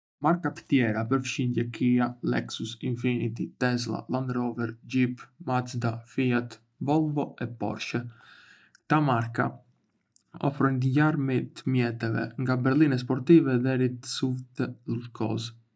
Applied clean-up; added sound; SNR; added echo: neural mask model DeepFilterNet 3.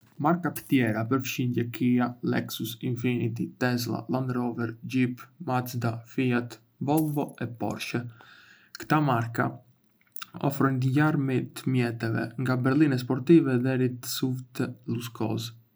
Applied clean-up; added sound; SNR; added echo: none; Coin (dropping); 18 dB; none.